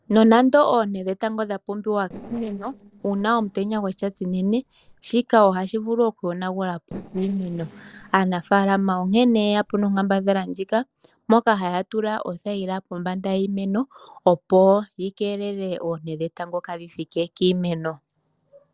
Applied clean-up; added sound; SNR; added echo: neural separator model SepFormer DNS4.